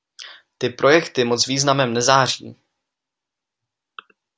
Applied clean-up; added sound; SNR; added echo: none; none; none; none.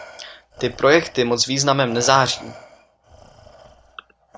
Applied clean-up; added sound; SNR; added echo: none; Respiratory sounds; 19 dB; none.